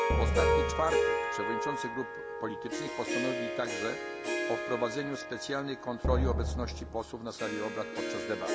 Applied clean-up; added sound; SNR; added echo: none; Drum + Harp; -4 dB; none.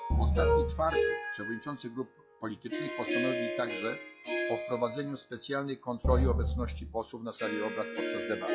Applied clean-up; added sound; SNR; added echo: classical method log-MMSE.